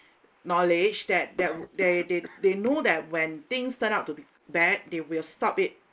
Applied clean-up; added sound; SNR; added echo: neural mask model Resemble Enhance denoiser.